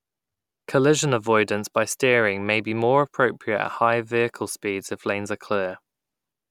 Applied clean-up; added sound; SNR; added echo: none; none; none; none.